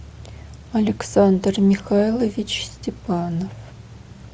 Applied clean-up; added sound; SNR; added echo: none; none; none; none.